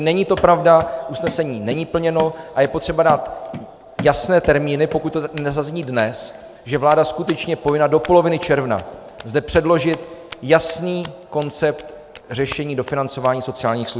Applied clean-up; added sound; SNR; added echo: none; Run; 18 dB; none.